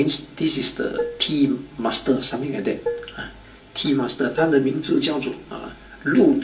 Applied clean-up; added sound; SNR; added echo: none; Dishes, pots, and pans; 10 dB; reverberation time 0.3 s.